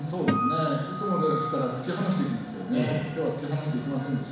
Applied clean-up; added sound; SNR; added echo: none; Acoustic guitar; 3 dB; reverberation time 1.1 s.